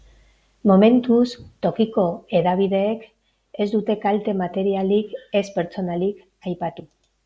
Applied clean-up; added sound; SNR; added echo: none; none; none; none.